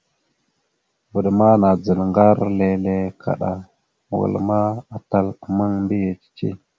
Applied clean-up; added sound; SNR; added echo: none; none; none; none.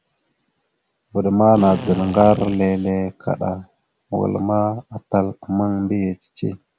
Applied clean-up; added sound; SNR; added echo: none; Drill; 11 dB; none.